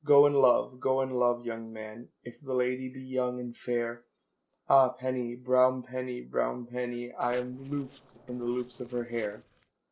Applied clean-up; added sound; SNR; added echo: neural separator model SepFormer DNS4.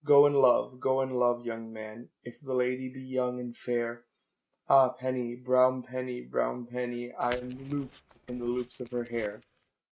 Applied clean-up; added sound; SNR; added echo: neural mask model RNNoise.